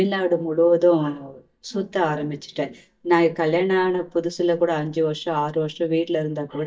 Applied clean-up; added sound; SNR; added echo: neural mask model DeepFilterNet 3.